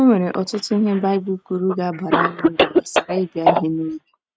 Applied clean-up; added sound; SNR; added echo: neural mask model RNNoise.